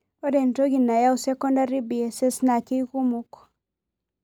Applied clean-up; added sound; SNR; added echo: none; none; none; none.